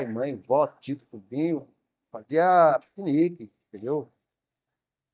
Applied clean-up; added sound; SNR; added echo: neural mask model DeepFilterNet 3.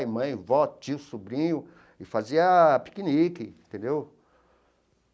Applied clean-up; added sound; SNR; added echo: none; none; none; none.